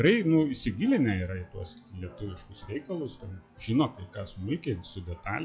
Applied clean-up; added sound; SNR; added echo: classical method log-MMSE.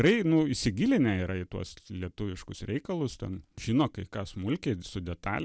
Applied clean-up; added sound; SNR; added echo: none; none; none; none.